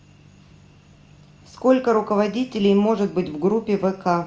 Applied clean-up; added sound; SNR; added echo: none; none; none; none.